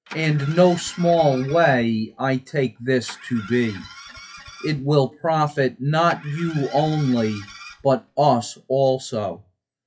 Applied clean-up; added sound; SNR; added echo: classical method WPE with log-MMSE.